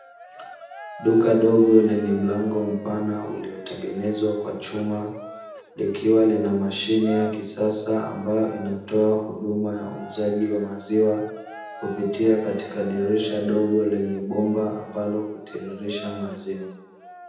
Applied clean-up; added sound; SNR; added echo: none; Cheering; 19 dB; reverberation time 0.8 s.